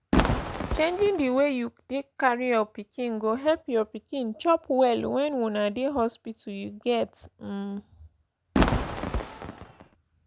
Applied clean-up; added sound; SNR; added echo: none; Fireworks; 0 dB; none.